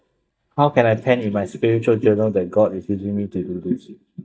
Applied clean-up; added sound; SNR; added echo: neural mask model DeepFilterNet 3.